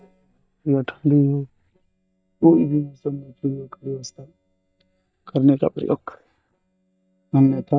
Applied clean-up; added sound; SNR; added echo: neural mask model DeepFilterNet 3.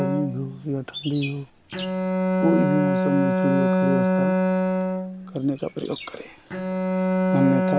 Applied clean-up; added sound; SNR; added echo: none; Bowed string instrument; -3 dB; none.